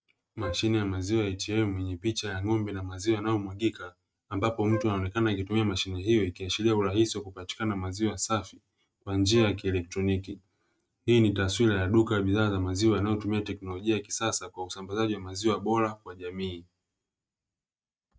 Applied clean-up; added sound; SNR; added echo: neural mask model RNNoise.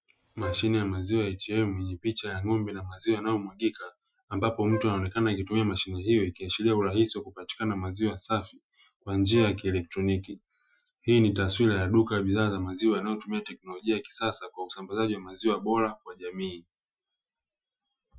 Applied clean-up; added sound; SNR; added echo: classical method Wiener filter.